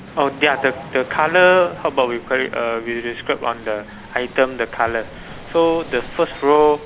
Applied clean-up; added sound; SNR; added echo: none; Truck + Waves, surf; 17 dB; none.